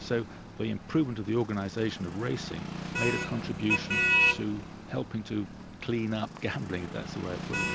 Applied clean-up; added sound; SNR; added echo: none; Motor vehicle (road); 0 dB; none.